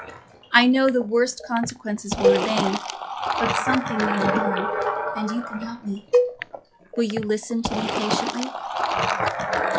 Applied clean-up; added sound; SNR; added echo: classical method log-MMSE.